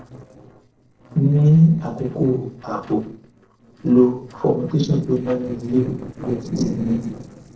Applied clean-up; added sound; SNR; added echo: neural separator model SepFormer DNS4.